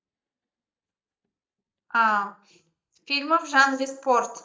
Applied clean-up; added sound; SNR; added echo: neural mask model DeepFilterNet 3.